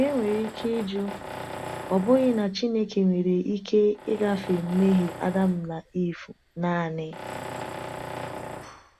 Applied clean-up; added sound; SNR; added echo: none; Tools; 13 dB; none.